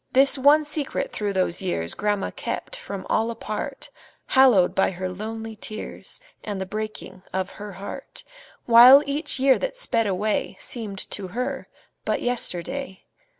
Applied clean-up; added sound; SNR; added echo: none; none; none; none.